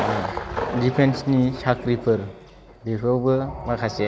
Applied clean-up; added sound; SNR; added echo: none; Thunder; 10 dB; none.